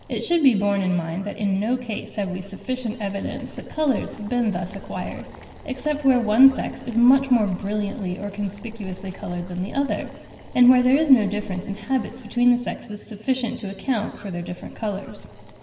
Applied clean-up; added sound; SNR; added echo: none; Boiling; 19 dB; reverberation time 2.0 s.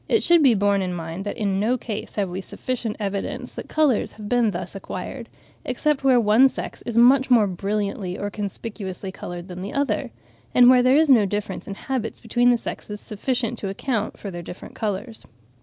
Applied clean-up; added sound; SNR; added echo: none; none; none; none.